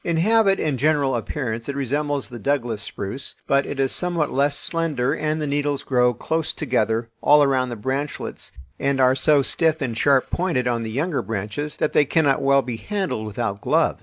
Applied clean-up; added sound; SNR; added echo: neural mask model Resemble Enhance denoiser.